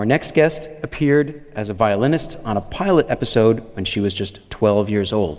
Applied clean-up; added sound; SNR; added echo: none; none; none; none.